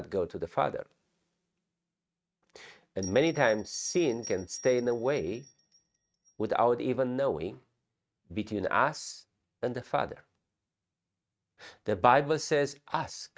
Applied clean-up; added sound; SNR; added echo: neural mask model RNNoise.